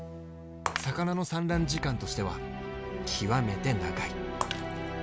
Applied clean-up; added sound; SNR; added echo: none; Shatter; 11 dB; none.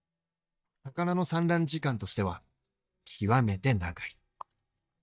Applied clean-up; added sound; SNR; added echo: neural mask model DeepFilterNet 3.